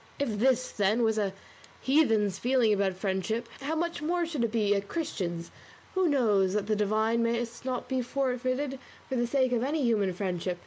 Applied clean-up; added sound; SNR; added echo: none; none; none; none.